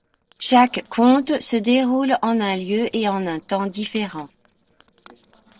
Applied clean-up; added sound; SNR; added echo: neural separator model SepFormer DNS4.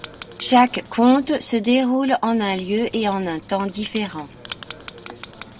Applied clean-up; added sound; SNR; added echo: none; Writing; 19 dB; none.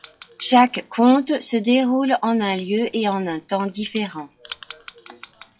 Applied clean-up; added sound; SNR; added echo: classical method log-MMSE.